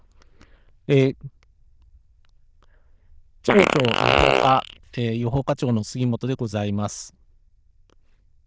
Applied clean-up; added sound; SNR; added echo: neural diffusion model UNIVERSE++.